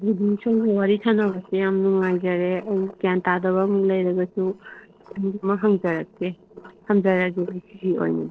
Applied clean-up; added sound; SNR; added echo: neural separator model SepFormer DNS4.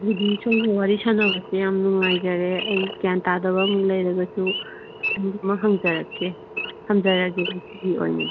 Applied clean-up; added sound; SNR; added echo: none; Idling / Wild animals; 9 dB; none.